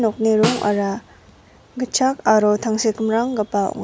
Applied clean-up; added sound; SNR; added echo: none; Snare drum; 10 dB; none.